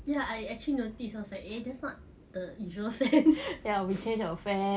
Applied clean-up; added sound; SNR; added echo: none; none; none; none.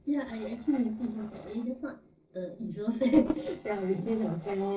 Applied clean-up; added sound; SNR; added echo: neural separator model SepFormer DNS4.